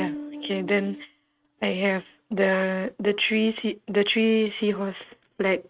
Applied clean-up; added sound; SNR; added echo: neural mask model RNNoise.